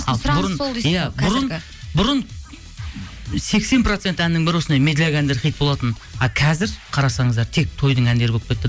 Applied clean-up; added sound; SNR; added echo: none; none; none; none.